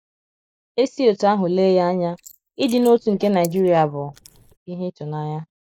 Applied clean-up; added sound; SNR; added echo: neural mask model Resemble Enhance denoiser.